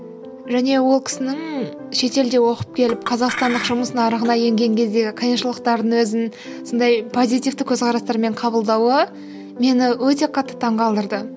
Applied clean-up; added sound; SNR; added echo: none; Chink, clink; 12 dB; none.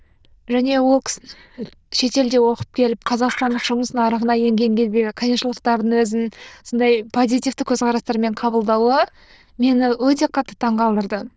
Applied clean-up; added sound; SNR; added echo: neural diffusion model UNIVERSE++.